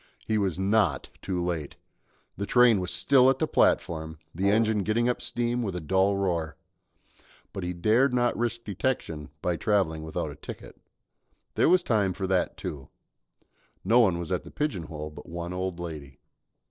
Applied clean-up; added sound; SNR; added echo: neural separator model SepFormer DNS4.